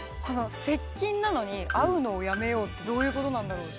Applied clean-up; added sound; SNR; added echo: none; none; none; none.